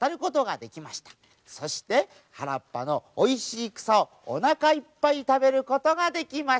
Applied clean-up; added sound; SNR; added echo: none; none; none; none.